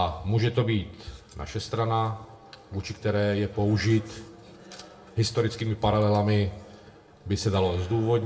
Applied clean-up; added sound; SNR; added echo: none; none; none; reverberation time 0.5 s.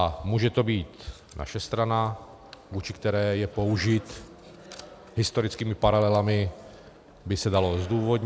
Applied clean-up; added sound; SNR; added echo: none; none; none; none.